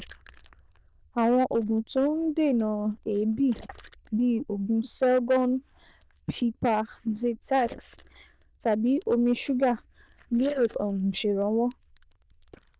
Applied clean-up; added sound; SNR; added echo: neural diffusion model UNIVERSE++.